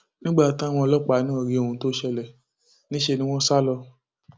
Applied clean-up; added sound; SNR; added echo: none; none; none; none.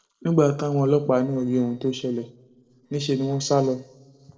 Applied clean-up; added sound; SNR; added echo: neural separator model SepFormer DNS4.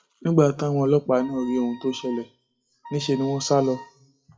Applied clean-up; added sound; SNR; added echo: classical method WPE with log-MMSE.